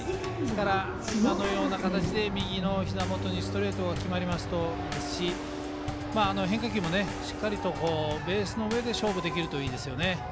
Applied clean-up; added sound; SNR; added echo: none; Bass drum / Snare drum / Drum kit + Bowed string instrument; 7 dB; none.